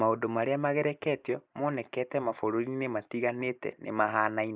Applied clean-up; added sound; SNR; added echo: neural mask model Resemble Enhance denoiser.